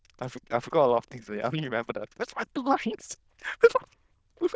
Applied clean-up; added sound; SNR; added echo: neural diffusion model UNIVERSE++.